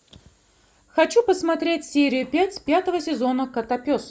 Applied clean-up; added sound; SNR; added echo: none; none; none; none.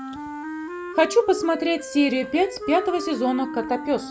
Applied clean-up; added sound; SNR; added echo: none; Wind instrument, woodwind instrument; 10 dB; none.